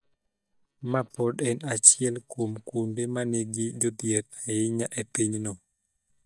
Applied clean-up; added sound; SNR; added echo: neural mask model DeepFilterNet 3.